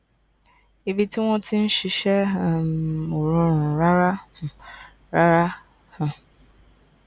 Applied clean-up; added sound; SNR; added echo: none; none; none; none.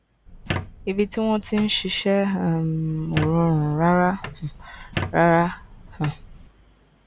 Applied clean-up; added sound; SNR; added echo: none; Squeak; 11 dB; none.